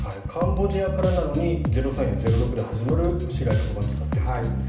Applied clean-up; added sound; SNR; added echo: none; Bass guitar; 0 dB; reverberation time 0.8 s.